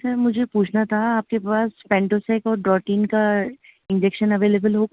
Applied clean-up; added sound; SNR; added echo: none; none; none; none.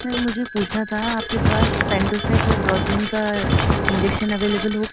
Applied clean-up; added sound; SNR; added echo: none; Bicycle bell + Walk, footsteps; -2 dB; none.